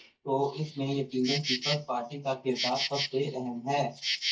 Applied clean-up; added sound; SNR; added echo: neural mask model DeepFilterNet 3.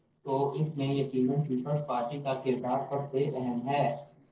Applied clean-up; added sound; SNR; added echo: neural separator model SepFormer DNS4.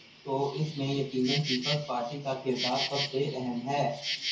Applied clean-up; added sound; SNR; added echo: none; Insect; 6 dB; reverberation time 0.6 s.